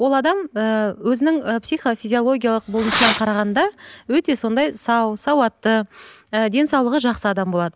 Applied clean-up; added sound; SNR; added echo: none; Fireworks; 5 dB; none.